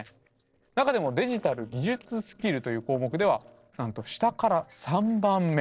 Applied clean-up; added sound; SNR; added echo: neural separator model SepFormer DNS4.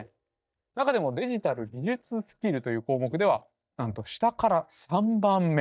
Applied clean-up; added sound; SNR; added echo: neural mask model DeepFilterNet 3.